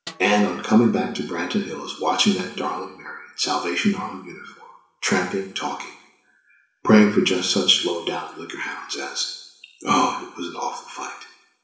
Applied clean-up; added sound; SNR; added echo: none; Snare drum; 19 dB; reverberation time 0.8 s.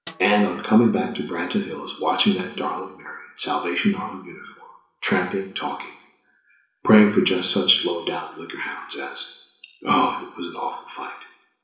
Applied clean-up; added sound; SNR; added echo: neural separator model SepFormer DNS4.